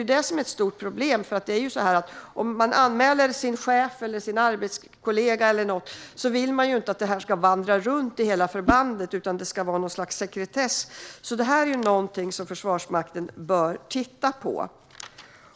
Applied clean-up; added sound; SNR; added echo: none; Whoosh, swoosh, swish; 9 dB; none.